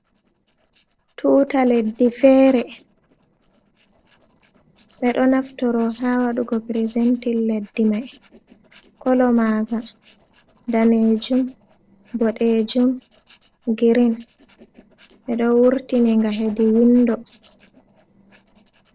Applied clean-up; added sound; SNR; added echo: neural separator model SepFormer DNS4.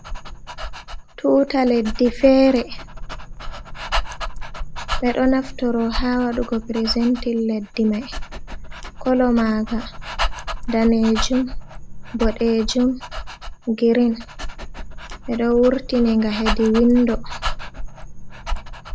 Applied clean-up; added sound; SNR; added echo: none; Dog; 7 dB; none.